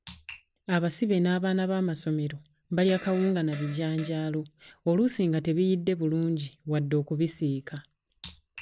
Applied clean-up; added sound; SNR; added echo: none; Fart; 17 dB; none.